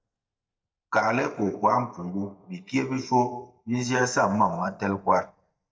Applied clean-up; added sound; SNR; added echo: neural mask model DeepFilterNet 3.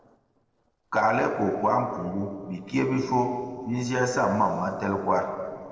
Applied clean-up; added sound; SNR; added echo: neural separator model SepFormer DNS4.